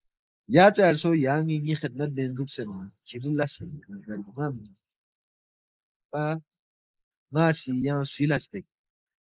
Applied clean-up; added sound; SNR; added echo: neural mask model Resemble Enhance denoiser.